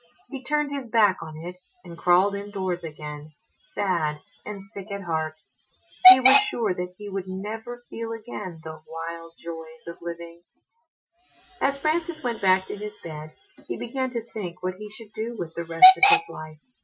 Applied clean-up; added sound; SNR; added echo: classical method Wiener filter.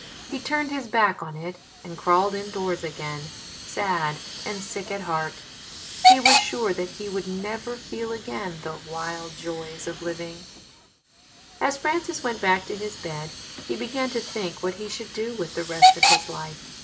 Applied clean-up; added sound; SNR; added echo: none; Hiss / Alarm / Train; -1 dB; none.